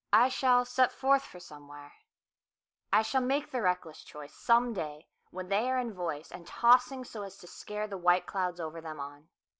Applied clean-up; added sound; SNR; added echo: none; none; none; none.